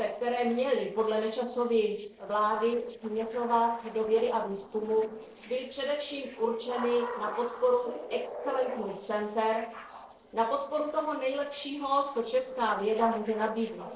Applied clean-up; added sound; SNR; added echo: neural separator model SepFormer DNS4.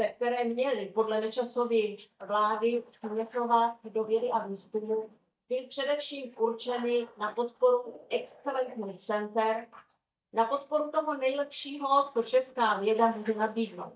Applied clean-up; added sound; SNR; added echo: neural mask model DeepFilterNet 3.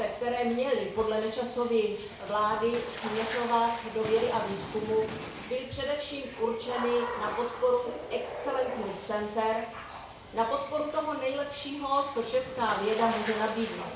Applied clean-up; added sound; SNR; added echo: none; Water / Splash, splatter; 10 dB; reverberation time 0.6 s.